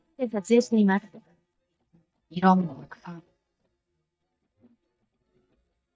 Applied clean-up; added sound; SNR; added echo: neural mask model DeepFilterNet 3.